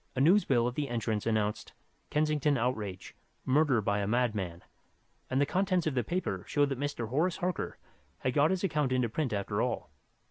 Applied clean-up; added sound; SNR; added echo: none; none; none; none.